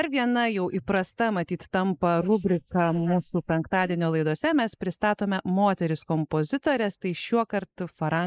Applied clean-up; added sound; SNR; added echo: neural mask model Resemble Enhance denoiser.